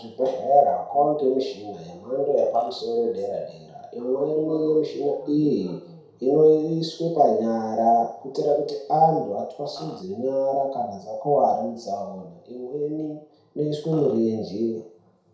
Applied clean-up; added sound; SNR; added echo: none; Burping, eructation; 18 dB; reverberation time 0.6 s.